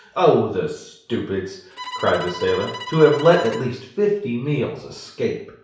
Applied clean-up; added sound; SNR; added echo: none; Bowed string instrument; 14 dB; reverberation time 0.6 s.